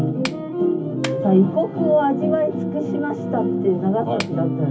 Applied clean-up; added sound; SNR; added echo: none; Clapping; 20 dB; reverberation time 0.3 s.